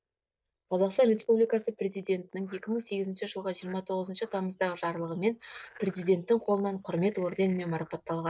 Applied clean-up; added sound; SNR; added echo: neural mask model DeepFilterNet 3.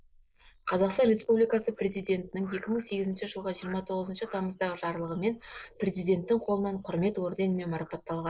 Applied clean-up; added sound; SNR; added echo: neural mask model Resemble Enhance denoiser.